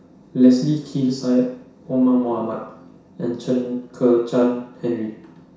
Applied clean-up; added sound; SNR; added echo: none; none; none; reverberation time 0.6 s.